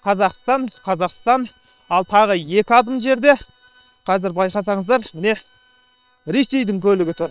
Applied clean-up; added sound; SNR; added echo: neural separator model SepFormer WHAM!.